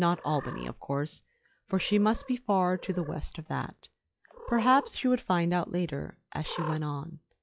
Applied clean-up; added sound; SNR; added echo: classical method log-MMSE.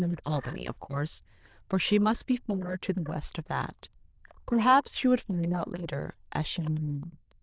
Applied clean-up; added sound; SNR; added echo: neural diffusion model UNIVERSE++.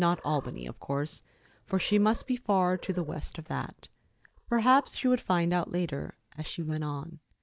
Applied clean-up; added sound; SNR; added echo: neural mask model DeepFilterNet 3.